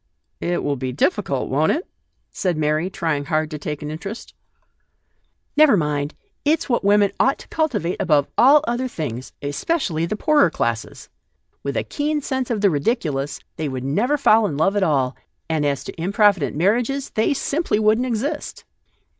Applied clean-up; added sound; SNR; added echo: none; none; none; none.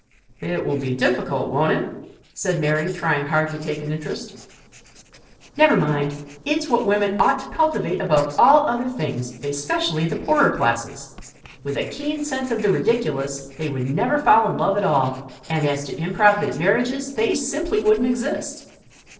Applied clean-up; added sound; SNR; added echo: neural separator model SepFormer DNS4.